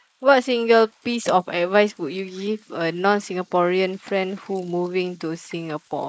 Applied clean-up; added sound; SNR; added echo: neural mask model Resemble Enhance denoiser.